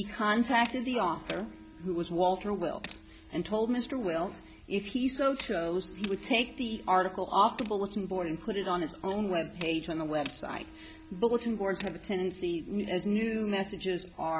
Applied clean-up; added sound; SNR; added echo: none; Wind instrument, woodwind instrument + Tools; 18 dB; none.